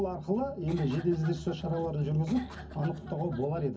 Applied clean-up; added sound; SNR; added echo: none; Cough; 19 dB; reverberation time 0.3 s.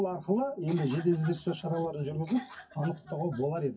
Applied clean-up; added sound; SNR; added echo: classical method WPE with log-MMSE.